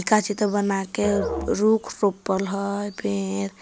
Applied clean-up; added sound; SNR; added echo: none; Musical instrument; 11 dB; none.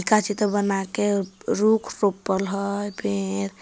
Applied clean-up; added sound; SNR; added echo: none; none; none; none.